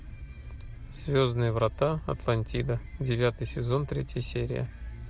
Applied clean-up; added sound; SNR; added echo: none; none; none; none.